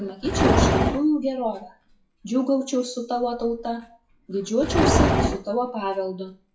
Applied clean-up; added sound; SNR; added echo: classical method WPE with log-MMSE.